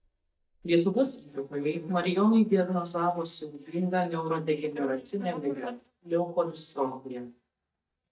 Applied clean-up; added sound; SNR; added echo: neural mask model DeepFilterNet 3.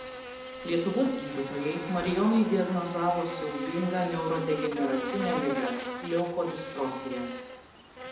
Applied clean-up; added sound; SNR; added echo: none; Buzz; 7 dB; reverberation time 0.8 s.